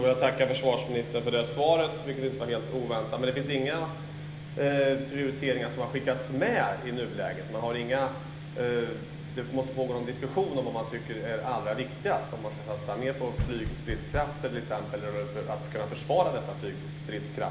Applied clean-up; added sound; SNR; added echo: none; Knock; 6 dB; reverberation time 1.1 s.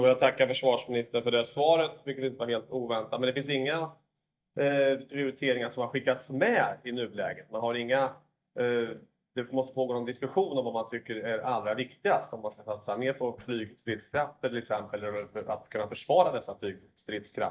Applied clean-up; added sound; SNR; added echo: neural mask model DeepFilterNet 3.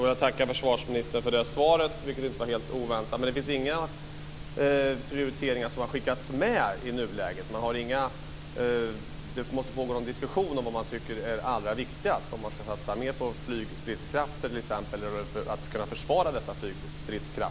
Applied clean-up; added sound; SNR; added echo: none; none; none; none.